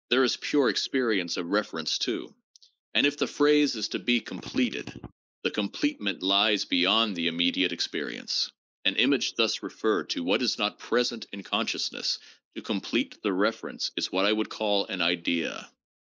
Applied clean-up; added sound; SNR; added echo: neural mask model Resemble Enhance denoiser.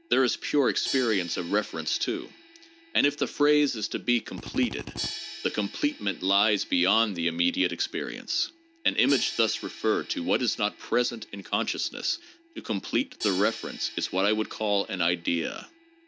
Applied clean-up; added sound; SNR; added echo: none; Drill + Crash cymbal; 15 dB; none.